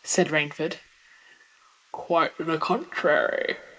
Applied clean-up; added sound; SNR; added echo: neural mask model Resemble Enhance denoiser.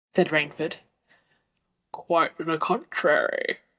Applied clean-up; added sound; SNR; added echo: neural mask model DeepFilterNet 3.